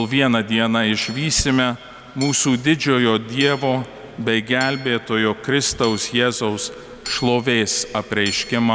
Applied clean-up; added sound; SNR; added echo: none; Hammer / Chink, clink; 19 dB; none.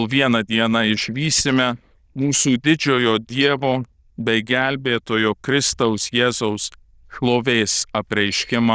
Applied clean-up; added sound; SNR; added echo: neural diffusion model UNIVERSE++.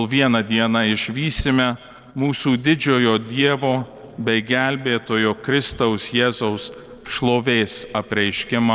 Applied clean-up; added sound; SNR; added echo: neural separator model SepFormer DNS4.